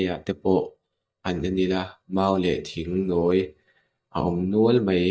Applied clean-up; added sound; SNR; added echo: neural mask model DeepFilterNet 3.